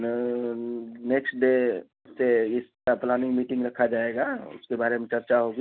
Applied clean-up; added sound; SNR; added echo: none; none; none; none.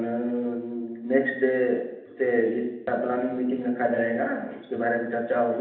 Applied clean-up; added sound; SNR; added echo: none; none; none; reverberation time 0.8 s.